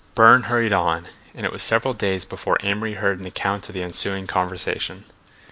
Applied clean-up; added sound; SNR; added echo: none; none; none; none.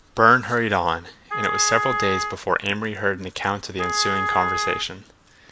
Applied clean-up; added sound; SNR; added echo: none; Wind instrument, woodwind instrument; 4 dB; none.